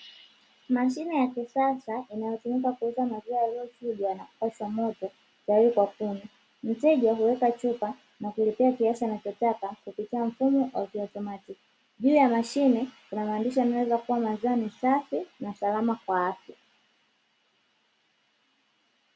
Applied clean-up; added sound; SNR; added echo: none; none; none; none.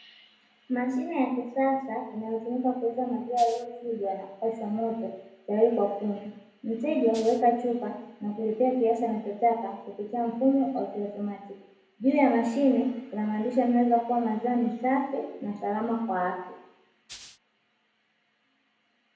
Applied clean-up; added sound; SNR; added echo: none; Rattle (instrument); 19 dB; reverberation time 0.7 s.